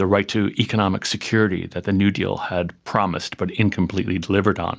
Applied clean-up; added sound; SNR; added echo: none; none; none; none.